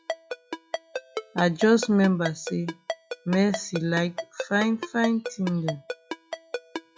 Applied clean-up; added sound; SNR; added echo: classical method log-MMSE.